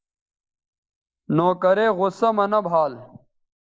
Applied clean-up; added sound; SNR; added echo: neural mask model Resemble Enhance denoiser.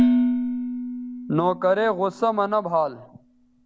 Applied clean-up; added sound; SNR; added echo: none; Dishes, pots, and pans; 1 dB; none.